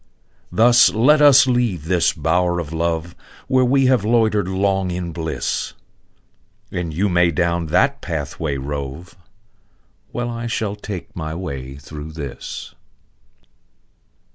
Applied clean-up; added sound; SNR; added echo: none; none; none; none.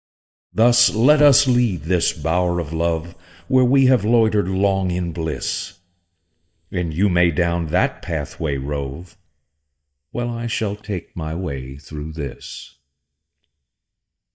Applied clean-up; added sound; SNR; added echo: neural mask model DeepFilterNet 3.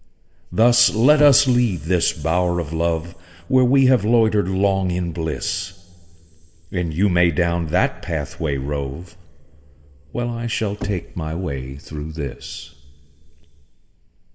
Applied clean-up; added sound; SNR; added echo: none; Knock / Wood; 15 dB; reverberation time 1.8 s.